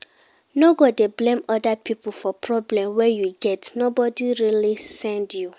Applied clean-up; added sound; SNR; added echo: none; none; none; none.